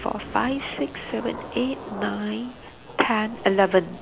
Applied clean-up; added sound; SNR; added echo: none; Thunder / Rain; 14 dB; none.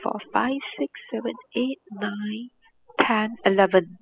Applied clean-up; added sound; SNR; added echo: classical method spectral subtraction.